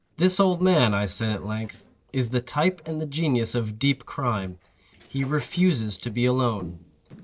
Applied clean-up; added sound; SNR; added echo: neural separator model SepFormer DNS4.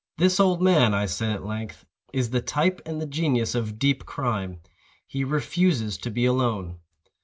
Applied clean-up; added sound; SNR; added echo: none; none; none; none.